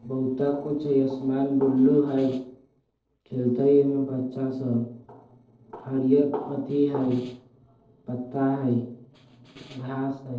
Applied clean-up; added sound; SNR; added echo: neural separator model SepFormer DNS4.